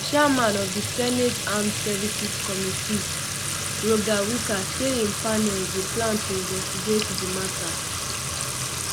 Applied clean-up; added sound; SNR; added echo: none; Fill (with liquid) / Trickle, dribble / Sink (filling or washing); 1 dB; none.